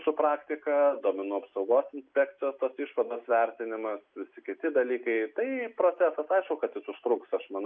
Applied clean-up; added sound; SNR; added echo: none; none; none; none.